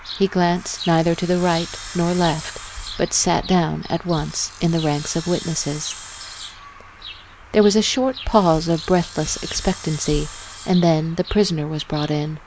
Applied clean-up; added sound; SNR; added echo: none; Sawing + Bird vocalization, bird call, bird song; 15 dB; none.